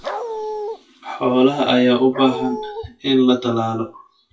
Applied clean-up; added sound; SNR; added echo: classical method WPE with log-MMSE.